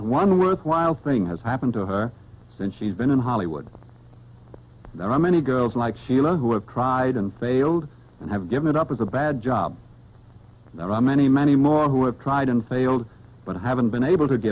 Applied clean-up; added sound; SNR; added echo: none; none; none; none.